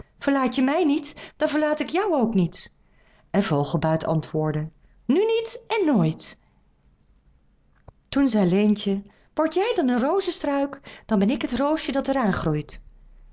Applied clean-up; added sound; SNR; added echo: none; none; none; none.